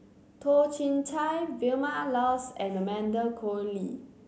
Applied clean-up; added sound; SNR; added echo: none; none; none; none.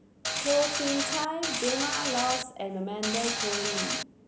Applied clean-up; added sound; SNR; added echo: none; Mechanisms; -1 dB; none.